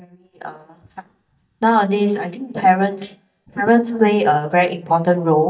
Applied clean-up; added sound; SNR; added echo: neural mask model DeepFilterNet 3.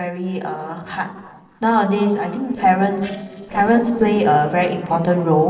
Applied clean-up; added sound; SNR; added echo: neural separator model SepFormer DNS4.